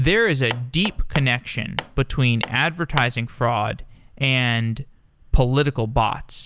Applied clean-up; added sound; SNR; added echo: none; Hammer; 13 dB; none.